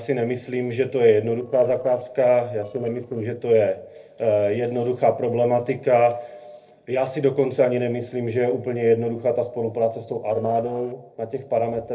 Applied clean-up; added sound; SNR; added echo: neural separator model SepFormer DNS4.